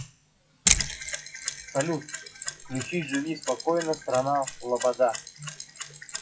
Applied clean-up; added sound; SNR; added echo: classical method WPE with log-MMSE.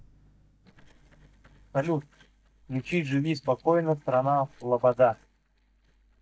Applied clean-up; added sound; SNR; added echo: neural mask model DeepFilterNet 3.